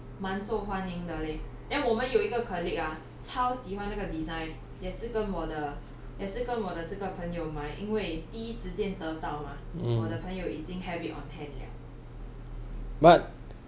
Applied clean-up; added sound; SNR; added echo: none; Engine; 18 dB; none.